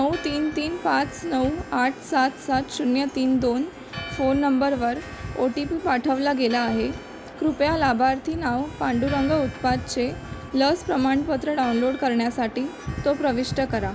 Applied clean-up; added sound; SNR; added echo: none; Harmonica + Church bell; 19 dB; none.